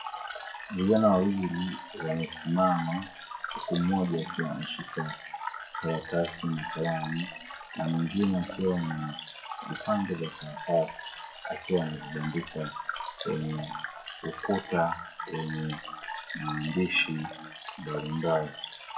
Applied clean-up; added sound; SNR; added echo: classical method WPE with log-MMSE.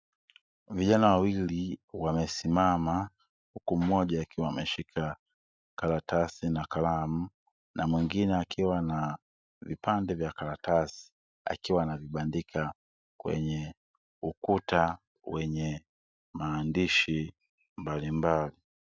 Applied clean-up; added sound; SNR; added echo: none; none; none; none.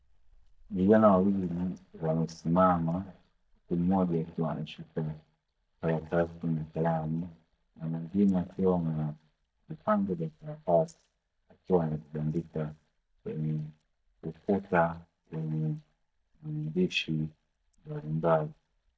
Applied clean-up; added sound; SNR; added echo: neural mask model DeepFilterNet 3.